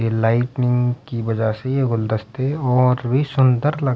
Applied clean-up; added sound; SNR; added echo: none; none; none; none.